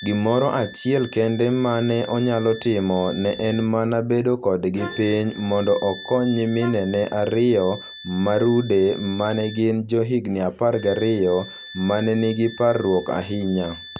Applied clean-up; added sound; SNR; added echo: none; Wind instrument, woodwind instrument + Brass instrument; 18 dB; none.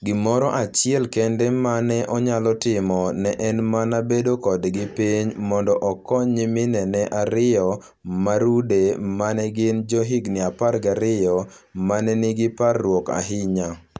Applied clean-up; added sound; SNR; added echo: none; none; none; none.